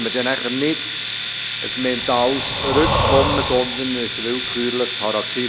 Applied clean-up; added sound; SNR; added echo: none; Breathing + Domestic sounds, home sounds; 1 dB; none.